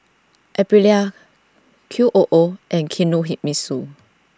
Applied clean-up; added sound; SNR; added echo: none; none; none; none.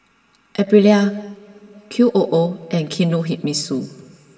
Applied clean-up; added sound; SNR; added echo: none; none; none; reverberation time 2.3 s.